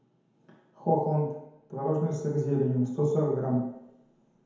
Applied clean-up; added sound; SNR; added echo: none; none; none; reverberation time 1.0 s.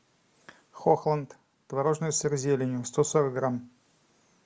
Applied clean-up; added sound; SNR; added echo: none; none; none; none.